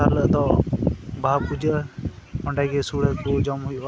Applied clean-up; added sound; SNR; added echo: none; none; none; none.